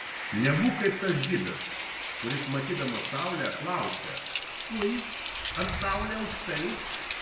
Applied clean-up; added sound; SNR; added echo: none; Rain; 3 dB; reverberation time 0.7 s.